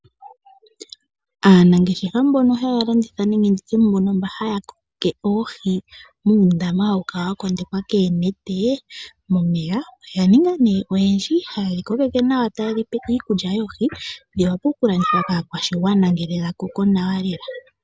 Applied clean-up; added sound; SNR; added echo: none; none; none; none.